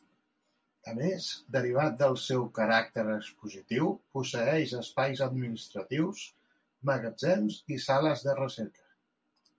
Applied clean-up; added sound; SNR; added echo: none; none; none; none.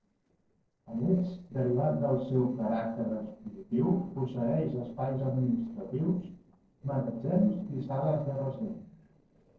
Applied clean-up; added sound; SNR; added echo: neural separator model SepFormer DNS4.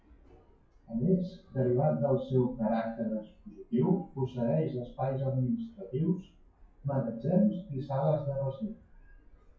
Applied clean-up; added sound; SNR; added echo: classical method WPE with log-MMSE.